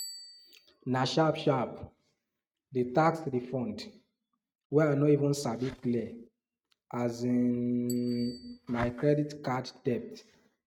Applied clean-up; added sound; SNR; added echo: neural mask model RNNoise.